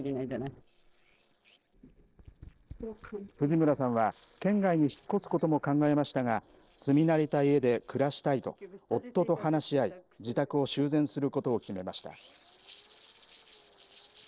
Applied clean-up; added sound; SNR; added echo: neural separator model SepFormer DNS4.